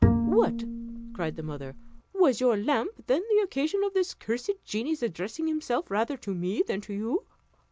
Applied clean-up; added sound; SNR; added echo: none; Bowed string instrument; 0 dB; none.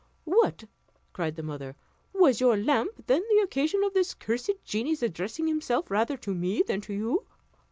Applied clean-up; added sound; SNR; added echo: none; none; none; none.